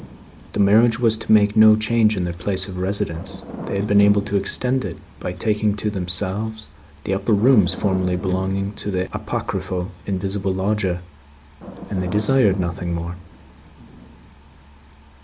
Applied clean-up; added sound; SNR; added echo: none; Thunder / Rain; 16 dB; none.